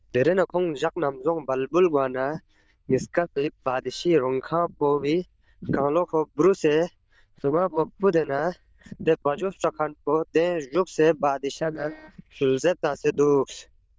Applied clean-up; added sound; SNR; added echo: neural diffusion model UNIVERSE++.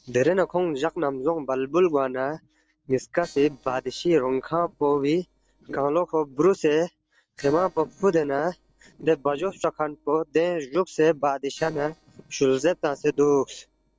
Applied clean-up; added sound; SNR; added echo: neural separator model SepFormer DNS4.